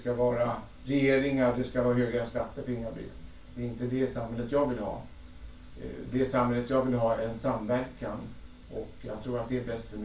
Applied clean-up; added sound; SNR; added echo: none; none; none; reverberation time 0.3 s.